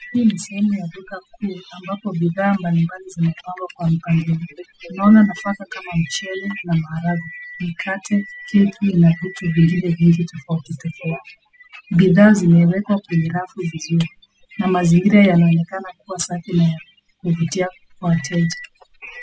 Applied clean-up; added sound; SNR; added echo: classical method spectral subtraction.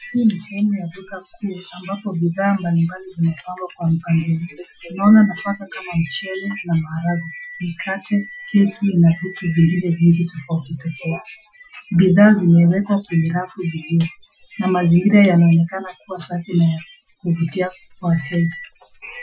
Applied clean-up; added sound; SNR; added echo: classical method Wiener filter.